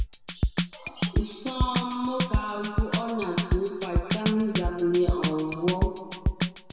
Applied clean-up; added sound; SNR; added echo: none; Drum kit; -2 dB; reverberation time 2.2 s.